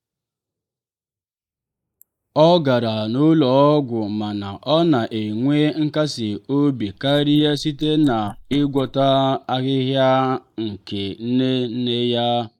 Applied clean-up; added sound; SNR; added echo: neural mask model Resemble Enhance denoiser.